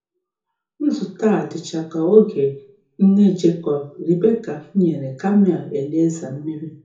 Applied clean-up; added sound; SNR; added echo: none; none; none; reverberation time 0.5 s.